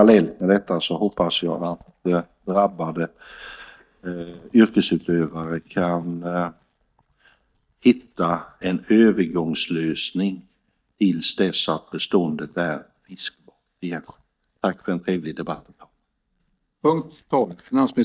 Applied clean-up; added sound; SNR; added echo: neural mask model DeepFilterNet 3.